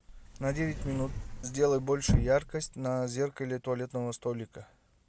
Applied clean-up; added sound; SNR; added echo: none; Sliding door / Slam / Wood; 2 dB; none.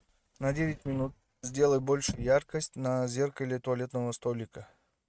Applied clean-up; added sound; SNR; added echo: neural mask model RNNoise.